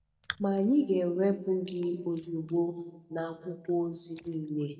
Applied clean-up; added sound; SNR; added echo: neural mask model DeepFilterNet 3.